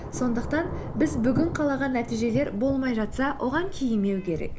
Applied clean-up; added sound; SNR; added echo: none; Thunder / Rain; 7 dB; none.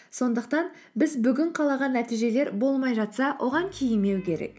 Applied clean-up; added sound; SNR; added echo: none; none; none; none.